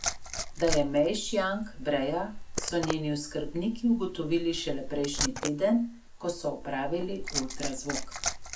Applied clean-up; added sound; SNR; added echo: none; Liquid; 2 dB; none.